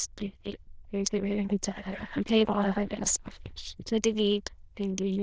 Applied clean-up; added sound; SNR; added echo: neural diffusion model UNIVERSE++.